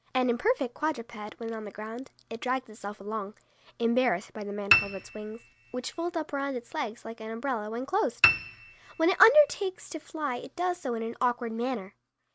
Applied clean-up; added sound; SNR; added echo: none; Piano; 0 dB; none.